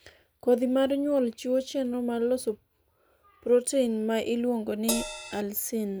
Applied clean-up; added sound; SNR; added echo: none; Crash cymbal; 5 dB; none.